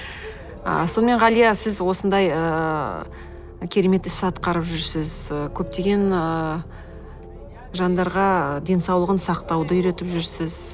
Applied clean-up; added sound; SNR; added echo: none; Boat, Water vehicle; 15 dB; none.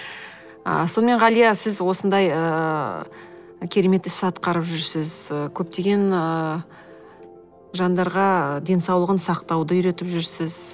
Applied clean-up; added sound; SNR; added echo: none; none; none; none.